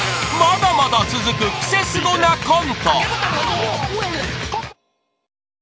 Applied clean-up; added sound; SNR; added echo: none; none; none; none.